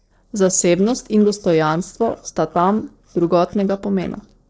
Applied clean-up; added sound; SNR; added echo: neural separator model SepFormer DNS4.